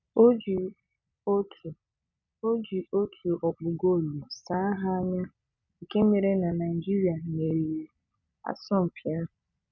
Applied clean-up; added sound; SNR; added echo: none; none; none; none.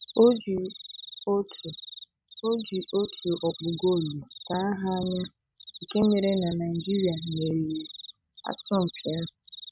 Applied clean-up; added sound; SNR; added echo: none; Cricket; 14 dB; none.